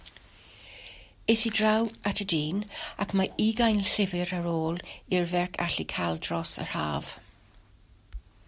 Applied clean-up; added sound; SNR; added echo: none; Crushing; 16 dB; none.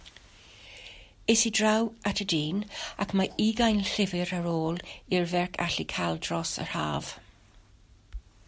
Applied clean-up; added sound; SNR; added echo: none; none; none; none.